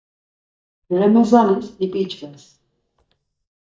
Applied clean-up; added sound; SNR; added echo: neural mask model DeepFilterNet 3.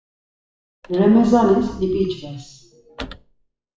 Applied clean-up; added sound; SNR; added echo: classical method WPE with log-MMSE.